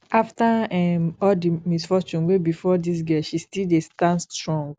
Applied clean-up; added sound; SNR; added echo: none; none; none; none.